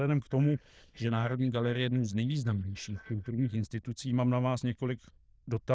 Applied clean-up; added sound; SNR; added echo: neural diffusion model UNIVERSE++.